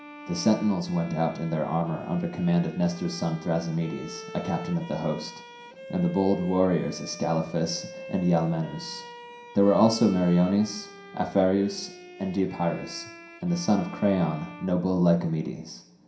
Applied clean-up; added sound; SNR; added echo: none; Bowed string instrument; 17 dB; reverberation time 0.5 s.